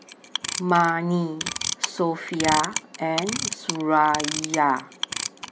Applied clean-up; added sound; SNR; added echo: none; Clock; 6 dB; none.